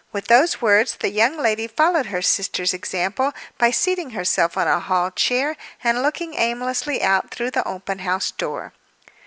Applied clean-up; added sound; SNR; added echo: none; none; none; none.